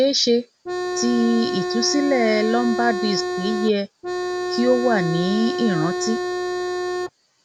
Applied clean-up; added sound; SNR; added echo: none; Organ; 3 dB; none.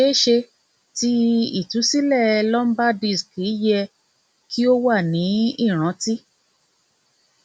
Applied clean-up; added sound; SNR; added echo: none; none; none; none.